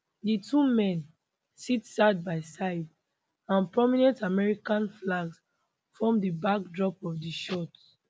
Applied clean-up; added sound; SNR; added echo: none; none; none; none.